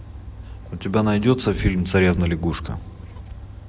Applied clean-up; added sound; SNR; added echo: none; none; none; none.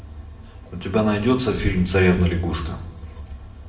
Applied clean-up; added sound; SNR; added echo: none; none; none; reverberation time 0.6 s.